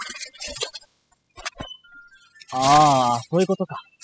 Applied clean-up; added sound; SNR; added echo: classical method spectral subtraction.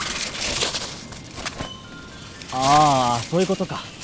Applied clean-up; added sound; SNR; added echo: none; Bird; 6 dB; none.